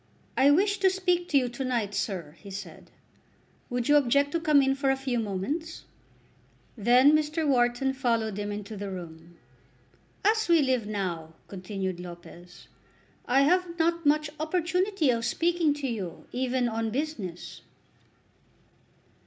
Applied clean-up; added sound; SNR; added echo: none; none; none; none.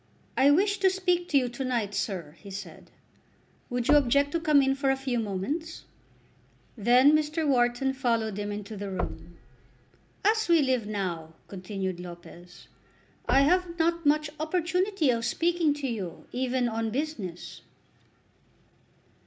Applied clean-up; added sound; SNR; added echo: none; Knock; 12 dB; none.